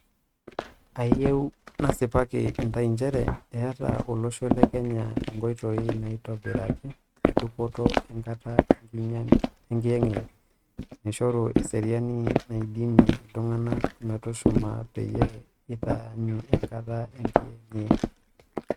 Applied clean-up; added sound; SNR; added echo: neural mask model RNNoise.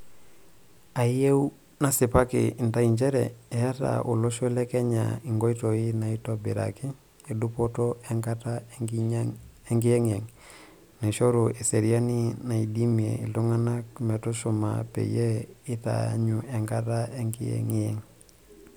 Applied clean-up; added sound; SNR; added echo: none; none; none; none.